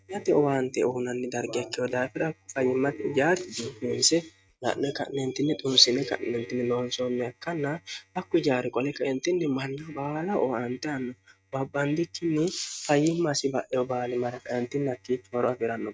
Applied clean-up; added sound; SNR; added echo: neural mask model RNNoise.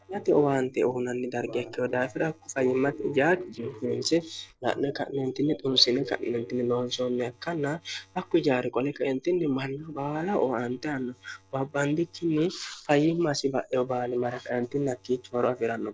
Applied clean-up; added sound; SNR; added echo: neural separator model SepFormer DNS4.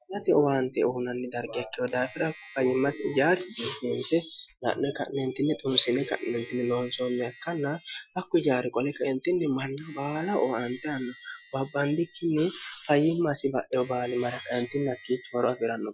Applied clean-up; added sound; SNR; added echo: classical method Wiener filter.